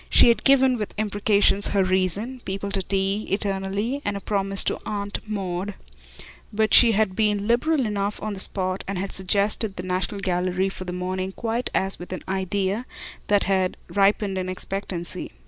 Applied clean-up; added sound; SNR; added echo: none; none; none; none.